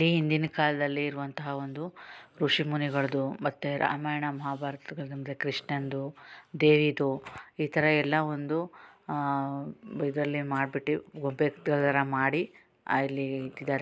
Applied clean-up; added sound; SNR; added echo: none; none; none; none.